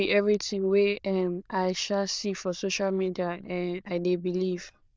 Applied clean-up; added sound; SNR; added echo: neural diffusion model UNIVERSE++.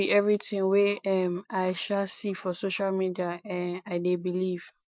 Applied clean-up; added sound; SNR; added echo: neural mask model Resemble Enhance denoiser.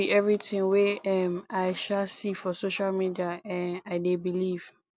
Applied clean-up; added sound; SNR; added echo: none; none; none; none.